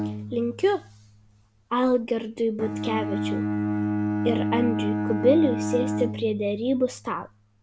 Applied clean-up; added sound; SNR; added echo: none; Bowed string instrument; 3 dB; none.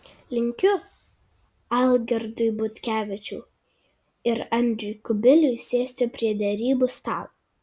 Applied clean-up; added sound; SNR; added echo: none; none; none; none.